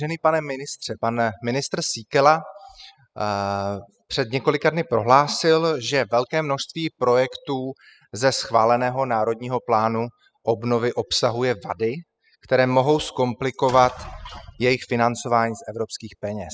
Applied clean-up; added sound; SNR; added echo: classical method spectral subtraction.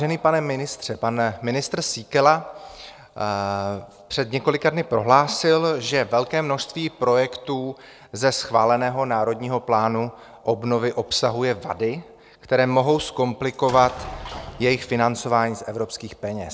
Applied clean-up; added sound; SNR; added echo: none; Explosion; 16 dB; none.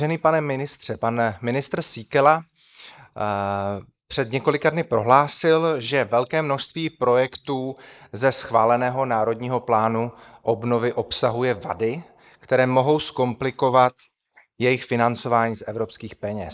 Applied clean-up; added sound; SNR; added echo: neural mask model Resemble Enhance denoiser.